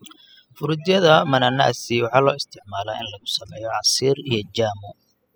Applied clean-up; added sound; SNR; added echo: classical method spectral subtraction.